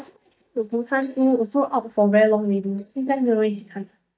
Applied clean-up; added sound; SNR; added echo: neural mask model DeepFilterNet 3.